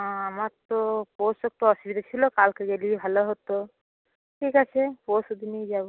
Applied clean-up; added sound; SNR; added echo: none; none; none; none.